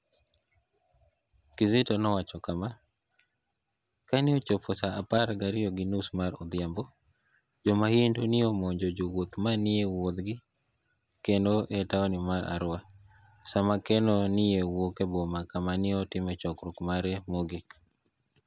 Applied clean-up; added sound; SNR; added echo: none; none; none; none.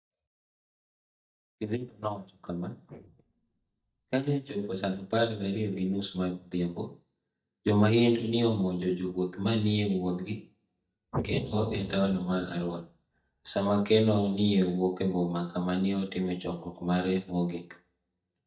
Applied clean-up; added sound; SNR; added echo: neural mask model DeepFilterNet 3.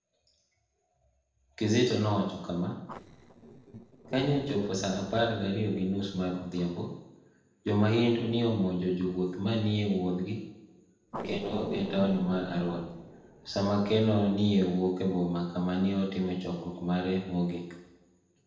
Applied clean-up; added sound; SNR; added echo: neural separator model SepFormer DNS4.